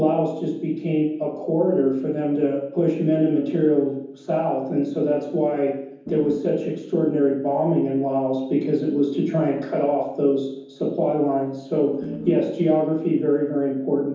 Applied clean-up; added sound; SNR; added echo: none; Organ; 9 dB; reverberation time 0.9 s.